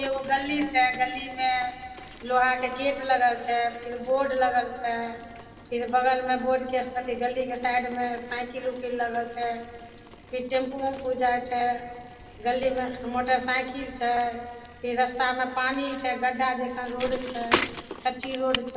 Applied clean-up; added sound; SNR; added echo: none; Bicycle; 12 dB; reverberation time 2.7 s.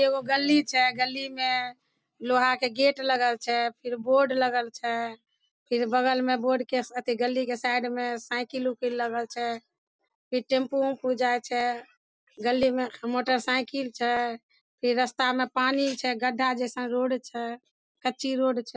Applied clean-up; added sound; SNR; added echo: none; none; none; none.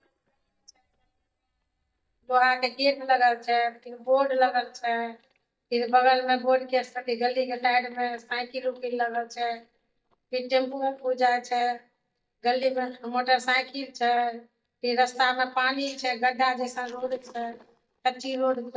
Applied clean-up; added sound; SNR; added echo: neural mask model DeepFilterNet 3.